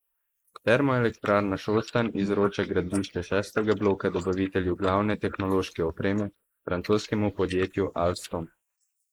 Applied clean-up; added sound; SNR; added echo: neural mask model Resemble Enhance denoiser.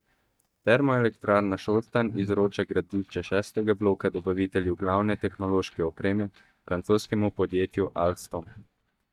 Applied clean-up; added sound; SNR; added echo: neural mask model DeepFilterNet 3.